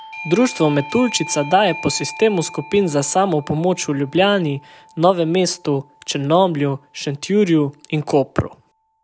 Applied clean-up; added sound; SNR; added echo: none; Doorbell; 18 dB; none.